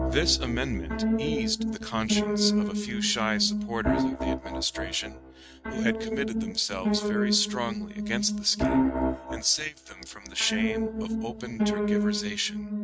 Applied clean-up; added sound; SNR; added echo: neural mask model RNNoise.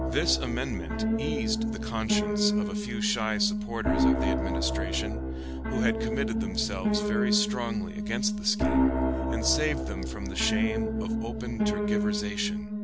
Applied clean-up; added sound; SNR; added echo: none; Piano; -5 dB; none.